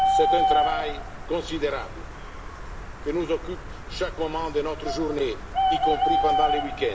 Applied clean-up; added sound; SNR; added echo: none; Bird; -3 dB; reverberation time 1.7 s.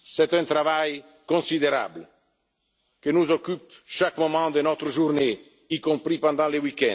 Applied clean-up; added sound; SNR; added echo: none; none; none; none.